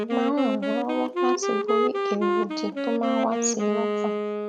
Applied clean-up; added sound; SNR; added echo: none; Wind instrument, woodwind instrument; -3 dB; none.